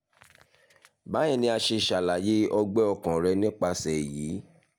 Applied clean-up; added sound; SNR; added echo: none; none; none; none.